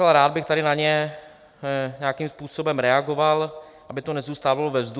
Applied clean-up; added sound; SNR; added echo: none; none; none; none.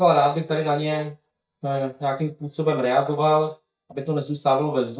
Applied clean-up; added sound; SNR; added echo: neural mask model DeepFilterNet 3.